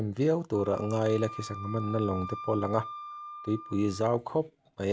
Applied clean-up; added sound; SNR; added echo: none; Wind instrument, woodwind instrument; 13 dB; none.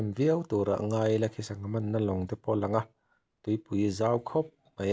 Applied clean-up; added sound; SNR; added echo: none; none; none; none.